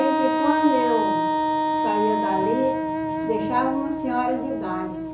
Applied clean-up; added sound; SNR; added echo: none; Wind instrument, woodwind instrument; -2 dB; reverberation time 0.7 s.